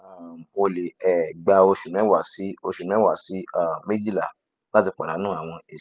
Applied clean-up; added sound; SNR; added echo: none; none; none; none.